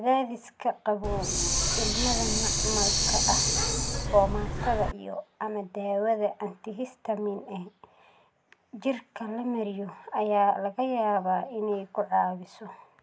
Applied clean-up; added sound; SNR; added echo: none; Hiss; -3 dB; none.